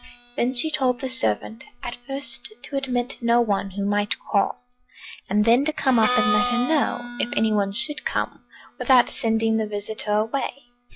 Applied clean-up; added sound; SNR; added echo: classical method log-MMSE.